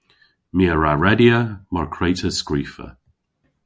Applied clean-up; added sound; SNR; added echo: none; none; none; none.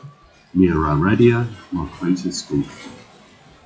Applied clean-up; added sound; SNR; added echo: classical method WPE with log-MMSE.